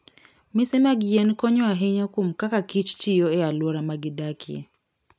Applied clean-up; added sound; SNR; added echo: none; none; none; none.